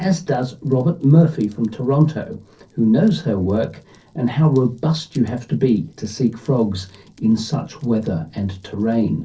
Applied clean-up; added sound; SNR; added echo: neural separator model SepFormer DNS4.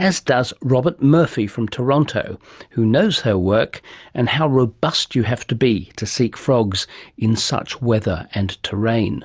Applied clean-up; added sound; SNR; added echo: none; none; none; none.